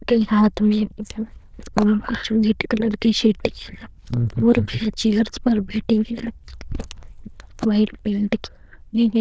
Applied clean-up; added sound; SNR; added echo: neural diffusion model UNIVERSE++.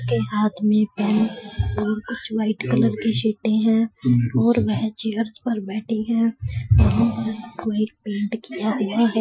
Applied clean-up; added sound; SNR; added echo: classical method Wiener filter.